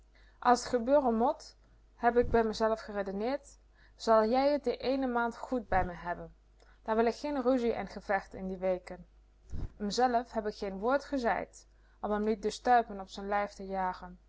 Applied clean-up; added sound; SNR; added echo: none; Bird; 14 dB; none.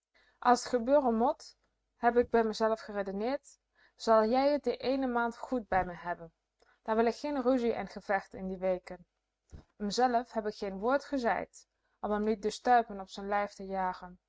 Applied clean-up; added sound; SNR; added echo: neural mask model RNNoise.